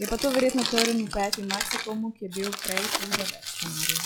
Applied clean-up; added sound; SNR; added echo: classical method log-MMSE.